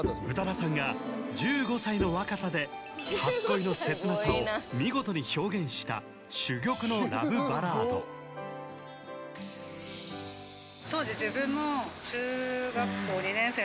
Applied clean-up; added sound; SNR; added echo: none; Bowed string instrument; 10 dB; none.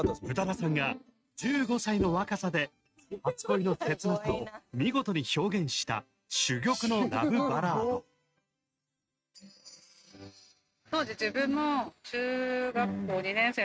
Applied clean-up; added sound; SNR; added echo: neural mask model RNNoise.